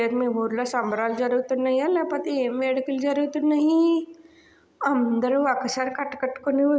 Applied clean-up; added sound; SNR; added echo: none; none; none; none.